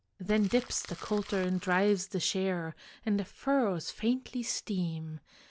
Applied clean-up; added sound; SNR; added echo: none; Crumpling, crinkling; 18 dB; none.